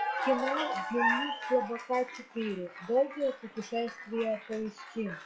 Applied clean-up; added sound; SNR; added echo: classical method WPE with log-MMSE.